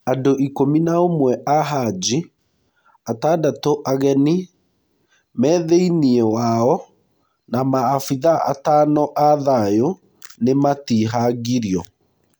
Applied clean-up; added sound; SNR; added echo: none; none; none; none.